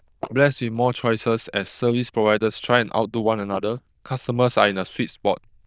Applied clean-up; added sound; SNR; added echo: neural diffusion model UNIVERSE++.